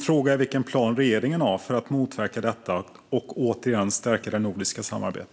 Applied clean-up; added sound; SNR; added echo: none; none; none; none.